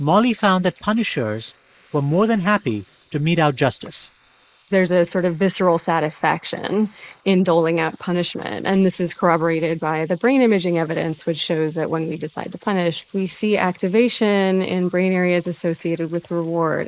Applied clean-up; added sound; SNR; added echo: neural mask model Resemble Enhance denoiser.